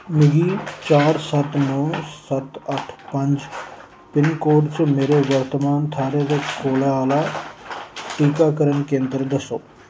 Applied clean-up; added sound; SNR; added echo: none; none; none; none.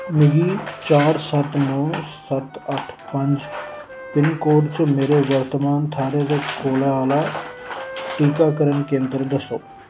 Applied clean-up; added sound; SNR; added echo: none; Wind instrument, woodwind instrument; 19 dB; none.